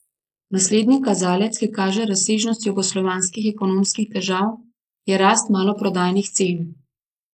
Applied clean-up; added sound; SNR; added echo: neural mask model Resemble Enhance denoiser.